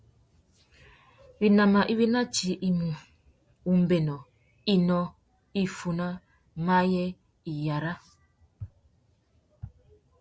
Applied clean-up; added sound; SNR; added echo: none; none; none; none.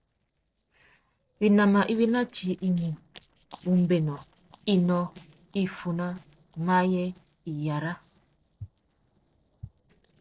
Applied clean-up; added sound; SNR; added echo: neural separator model SepFormer DNS4.